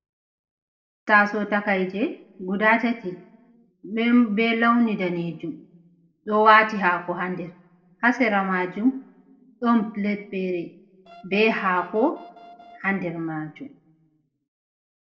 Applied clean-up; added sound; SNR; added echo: neural separator model SepFormer DNS4.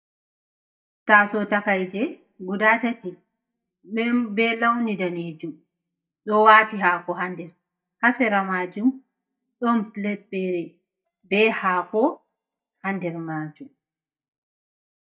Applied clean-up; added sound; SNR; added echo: neural mask model DeepFilterNet 3.